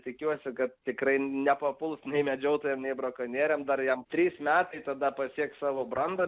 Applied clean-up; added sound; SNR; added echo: none; none; none; none.